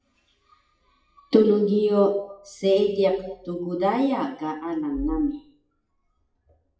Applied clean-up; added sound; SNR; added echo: classical method WPE with log-MMSE.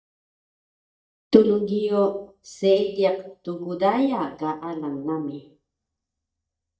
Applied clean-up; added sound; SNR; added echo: neural mask model DeepFilterNet 3.